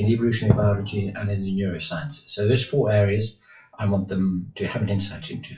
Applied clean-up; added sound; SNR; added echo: classical method WPE with log-MMSE.